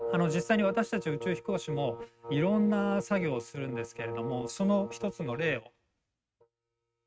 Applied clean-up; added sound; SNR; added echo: neural mask model RNNoise.